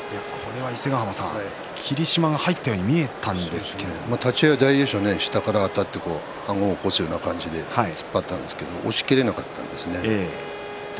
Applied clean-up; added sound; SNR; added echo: none; Bowed string instrument; 18 dB; none.